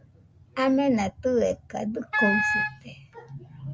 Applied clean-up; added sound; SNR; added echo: none; Wind instrument, woodwind instrument; 0 dB; none.